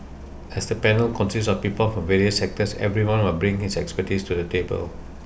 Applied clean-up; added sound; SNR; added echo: none; Musical instrument; 19 dB; none.